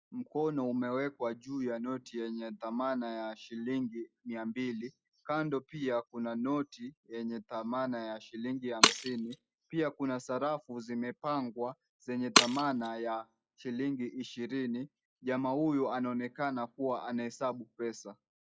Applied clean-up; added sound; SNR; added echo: classical method log-MMSE.